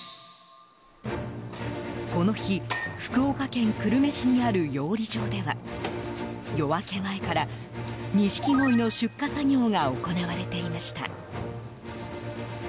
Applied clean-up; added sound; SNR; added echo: none; none; none; none.